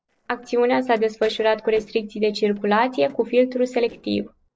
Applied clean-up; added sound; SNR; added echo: neural separator model SepFormer DNS4.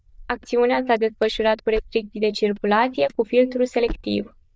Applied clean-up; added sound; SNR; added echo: neural diffusion model UNIVERSE++.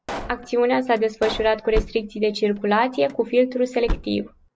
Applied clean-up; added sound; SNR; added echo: none; Slam / Car + Explosion; 10 dB; none.